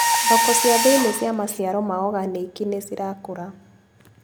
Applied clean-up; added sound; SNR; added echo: none; Mechanisms; 1 dB; none.